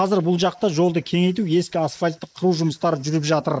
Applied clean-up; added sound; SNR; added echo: neural mask model Resemble Enhance denoiser.